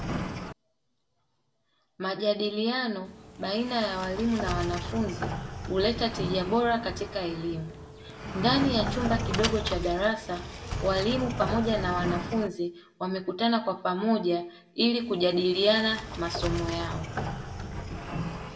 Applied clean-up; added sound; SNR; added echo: none; Sliding door; 6 dB; reverberation time 0.5 s.